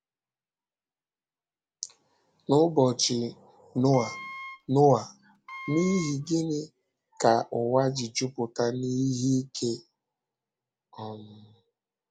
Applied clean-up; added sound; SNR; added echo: none; Wind instrument, woodwind instrument; 14 dB; none.